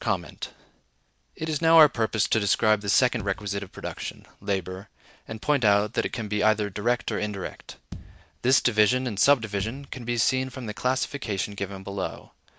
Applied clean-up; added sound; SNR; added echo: none; Bass drum; 18 dB; none.